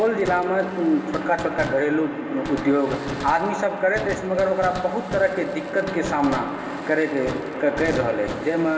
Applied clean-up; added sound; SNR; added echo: none; Fireworks; 13 dB; reverberation time 0.1 s.